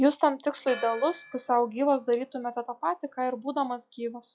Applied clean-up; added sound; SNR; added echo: classical method log-MMSE.